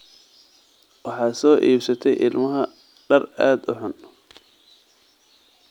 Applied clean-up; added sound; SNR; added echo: none; none; none; none.